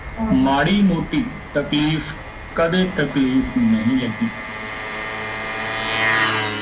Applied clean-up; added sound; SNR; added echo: none; Engine; 5 dB; reverberation time 1.7 s.